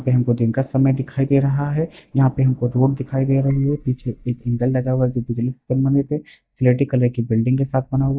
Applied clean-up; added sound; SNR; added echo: neural mask model DeepFilterNet 3.